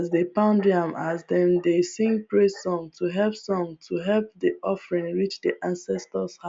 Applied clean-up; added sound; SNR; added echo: none; none; none; none.